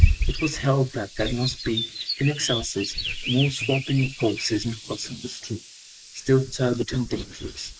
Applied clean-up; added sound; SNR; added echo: neural mask model Resemble Enhance denoiser.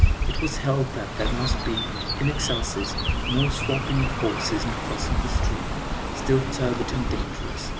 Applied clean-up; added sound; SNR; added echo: none; Chirp, tweet; -2 dB; none.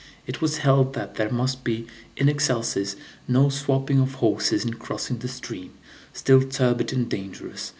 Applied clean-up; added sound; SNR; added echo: none; none; none; none.